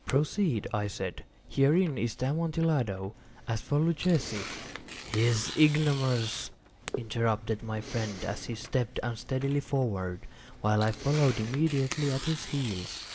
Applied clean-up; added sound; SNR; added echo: none; Respiratory sounds + Tearing; 13 dB; none.